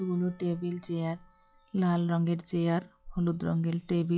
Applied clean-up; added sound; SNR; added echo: classical method log-MMSE.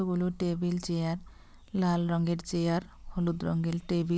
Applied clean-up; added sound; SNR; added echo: none; none; none; none.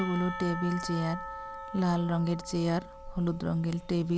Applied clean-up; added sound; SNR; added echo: none; Church bell / Percussion; 11 dB; none.